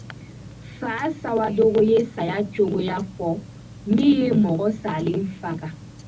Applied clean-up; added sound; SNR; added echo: none; Tick-tock; 18 dB; reverberation time 0.4 s.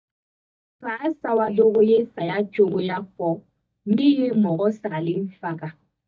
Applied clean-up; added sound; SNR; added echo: neural mask model DeepFilterNet 3.